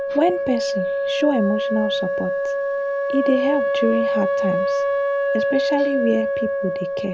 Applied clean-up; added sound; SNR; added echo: none; Wind instrument, woodwind instrument; -2 dB; none.